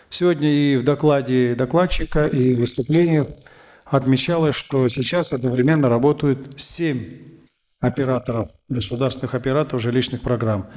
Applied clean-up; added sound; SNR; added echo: neural mask model Resemble Enhance denoiser.